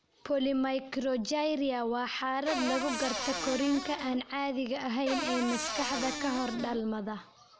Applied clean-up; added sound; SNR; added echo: none; Cupboard open or close / Door; 4 dB; none.